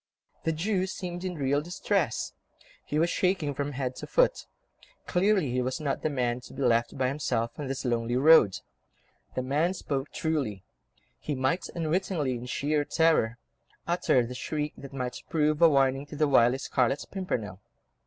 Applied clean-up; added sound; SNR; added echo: none; none; none; none.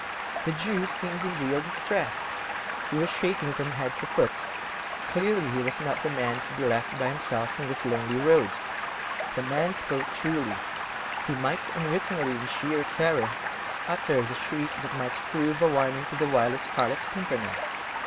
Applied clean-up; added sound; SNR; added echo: none; Stream; 3 dB; none.